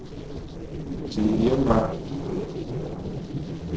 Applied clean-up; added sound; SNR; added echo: neural separator model SepFormer DNS4.